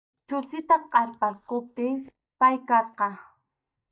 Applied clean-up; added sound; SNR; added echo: neural mask model DeepFilterNet 3.